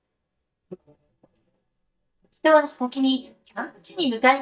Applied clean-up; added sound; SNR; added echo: neural mask model DeepFilterNet 3.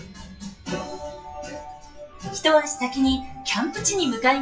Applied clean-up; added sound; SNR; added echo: classical method WPE with log-MMSE.